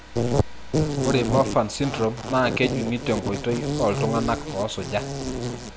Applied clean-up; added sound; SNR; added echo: none; Insect; 2 dB; none.